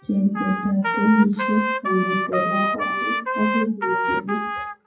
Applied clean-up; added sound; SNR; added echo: classical method WPE with log-MMSE.